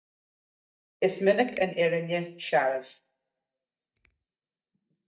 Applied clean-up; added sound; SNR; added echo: neural mask model DeepFilterNet 3.